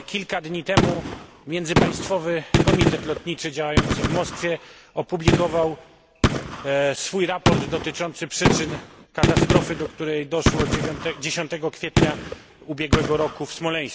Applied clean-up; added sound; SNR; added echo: none; Gunshot, gunfire; -2 dB; none.